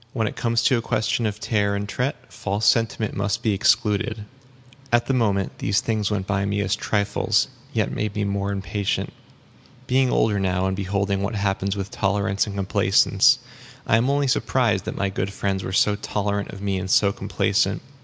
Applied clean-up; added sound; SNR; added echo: none; none; none; none.